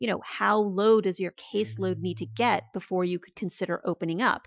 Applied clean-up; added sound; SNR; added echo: classical method Wiener filter.